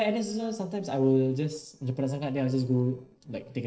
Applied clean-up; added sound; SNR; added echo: neural separator model SepFormer DNS4.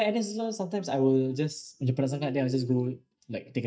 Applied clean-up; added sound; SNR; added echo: neural mask model DeepFilterNet 3.